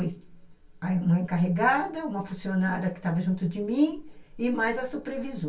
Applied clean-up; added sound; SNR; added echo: none; none; none; reverberation time 0.2 s.